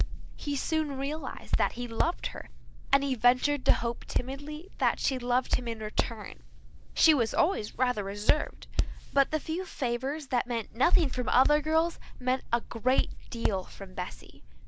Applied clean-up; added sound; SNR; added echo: none; Hands; 0 dB; none.